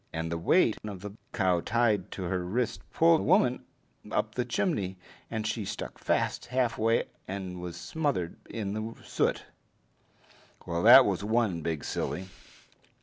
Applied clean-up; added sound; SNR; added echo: none; none; none; none.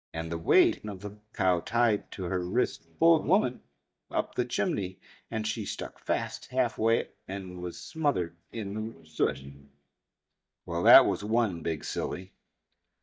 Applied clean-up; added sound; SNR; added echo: neural mask model DeepFilterNet 3.